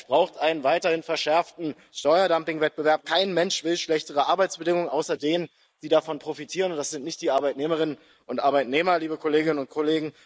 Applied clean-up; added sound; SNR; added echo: neural mask model Resemble Enhance denoiser.